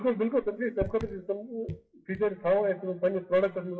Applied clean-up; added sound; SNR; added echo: classical method WPE with log-MMSE.